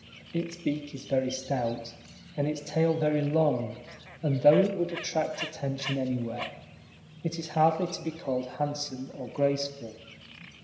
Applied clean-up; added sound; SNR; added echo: none; Bird; 16 dB; reverberation time 0.9 s.